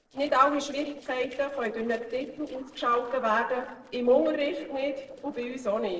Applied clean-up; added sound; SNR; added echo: neural separator model SepFormer DNS4.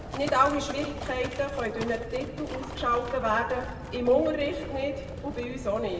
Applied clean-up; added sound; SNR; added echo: none; Livestock, farm animals, working animals; 9 dB; reverberation time 1.2 s.